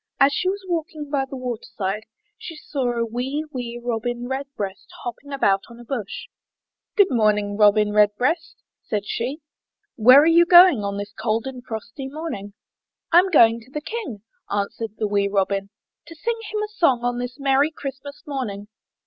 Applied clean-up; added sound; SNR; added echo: none; none; none; none.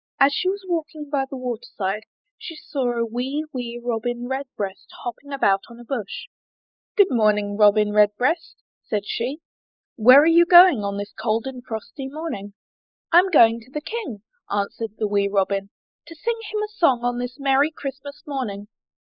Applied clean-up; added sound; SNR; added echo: neural mask model Resemble Enhance denoiser.